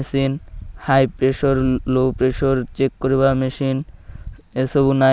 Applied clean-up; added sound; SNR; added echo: none; none; none; none.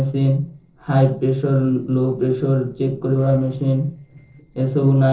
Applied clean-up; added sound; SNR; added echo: neural separator model SepFormer DNS4.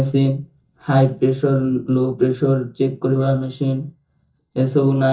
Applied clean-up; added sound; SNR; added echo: neural mask model DeepFilterNet 3.